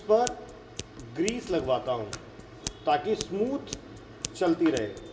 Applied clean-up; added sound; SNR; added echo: none; Scissors; 14 dB; reverberation time 1.3 s.